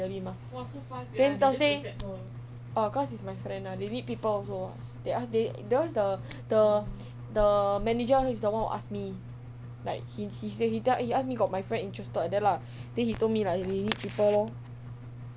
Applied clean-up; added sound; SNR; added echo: none; Engine; 13 dB; none.